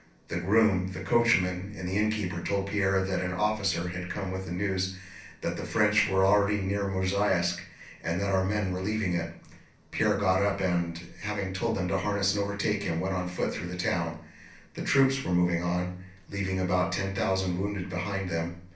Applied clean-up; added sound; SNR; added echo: none; none; none; reverberation time 0.6 s.